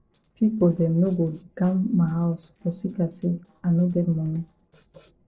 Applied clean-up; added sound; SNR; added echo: neural separator model SepFormer DNS4.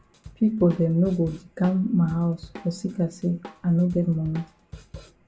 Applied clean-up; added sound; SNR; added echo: none; Drum kit; 20 dB; reverberation time 0.2 s.